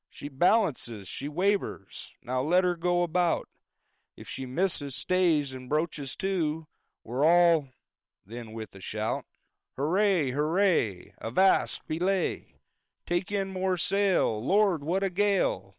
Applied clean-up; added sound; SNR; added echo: neural separator model SepFormer WHAM!.